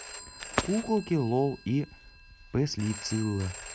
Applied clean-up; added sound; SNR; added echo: none; Telephone; 14 dB; none.